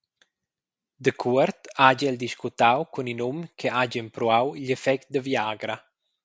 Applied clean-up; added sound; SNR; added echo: none; none; none; none.